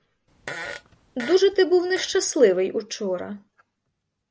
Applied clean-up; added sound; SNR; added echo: none; Fart; 15 dB; none.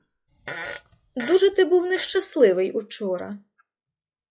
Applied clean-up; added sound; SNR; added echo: classical method log-MMSE.